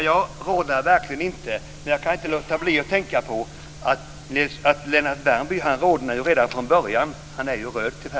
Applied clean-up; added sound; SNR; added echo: none; none; none; none.